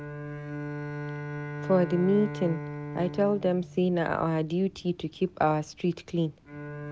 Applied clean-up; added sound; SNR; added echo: none; Bowed string instrument; 10 dB; none.